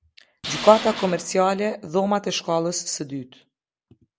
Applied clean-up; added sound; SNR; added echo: none; Tools; 11 dB; none.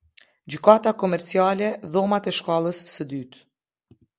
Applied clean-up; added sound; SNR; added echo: none; none; none; none.